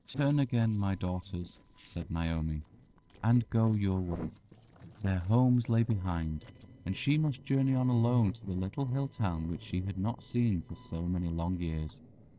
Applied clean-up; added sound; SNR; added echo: neural separator model SepFormer DNS4.